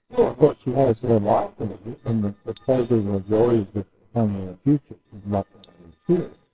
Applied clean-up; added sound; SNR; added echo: neural separator model SepFormer WHAMR!.